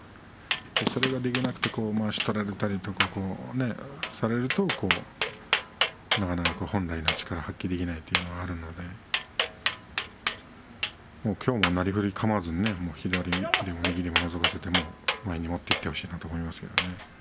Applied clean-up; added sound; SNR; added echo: none; Tap; -2 dB; none.